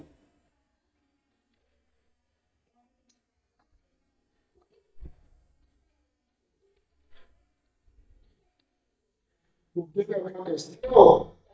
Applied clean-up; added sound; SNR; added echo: neural mask model DeepFilterNet 3.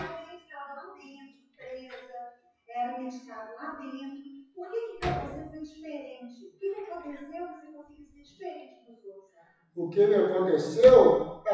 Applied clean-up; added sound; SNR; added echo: classical method WPE with log-MMSE.